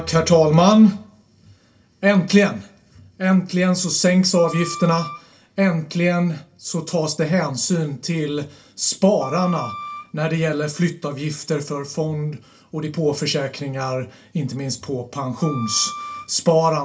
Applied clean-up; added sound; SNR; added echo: none; Wind instrument, woodwind instrument; 14 dB; reverberation time 0.2 s.